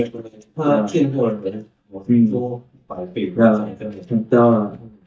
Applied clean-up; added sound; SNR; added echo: neural mask model DeepFilterNet 3.